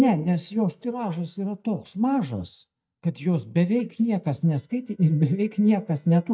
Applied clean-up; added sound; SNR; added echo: neural mask model DeepFilterNet 3.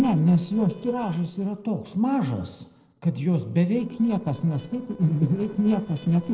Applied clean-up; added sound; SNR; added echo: neural separator model SepFormer DNS4.